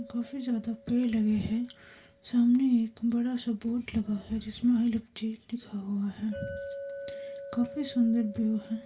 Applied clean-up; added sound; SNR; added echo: none; Chink, clink; 17 dB; reverberation time 0.2 s.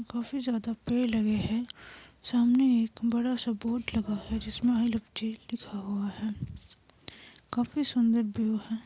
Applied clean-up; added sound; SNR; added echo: none; none; none; none.